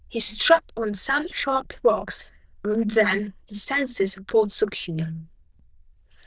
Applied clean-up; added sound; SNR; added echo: neural diffusion model UNIVERSE++.